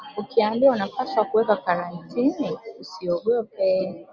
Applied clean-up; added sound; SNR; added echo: none; none; none; none.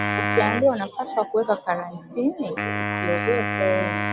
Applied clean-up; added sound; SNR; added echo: none; Wind instrument, woodwind instrument; 3 dB; none.